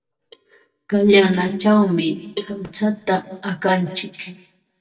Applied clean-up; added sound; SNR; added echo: neural mask model DeepFilterNet 3.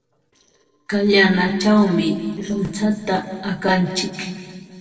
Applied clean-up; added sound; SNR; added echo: neural separator model SepFormer DNS4.